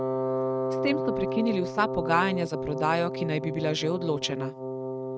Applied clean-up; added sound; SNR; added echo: neural mask model RNNoise.